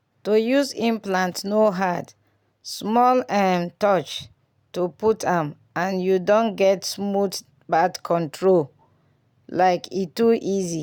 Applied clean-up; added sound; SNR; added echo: none; none; none; none.